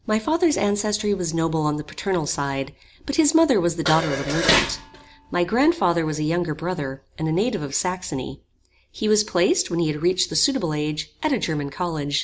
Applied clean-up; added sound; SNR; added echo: none; Dishes, pots, and pans; 2 dB; none.